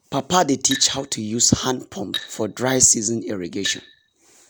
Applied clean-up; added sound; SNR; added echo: none; Glass; 14 dB; none.